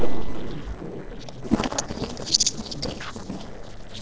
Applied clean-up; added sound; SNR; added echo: neural separator model SepFormer DNS4.